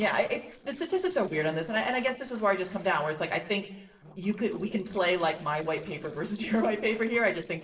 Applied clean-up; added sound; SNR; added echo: neural separator model SepFormer DNS4.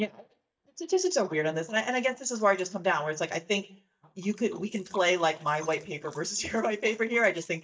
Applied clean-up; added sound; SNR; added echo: neural mask model DeepFilterNet 3.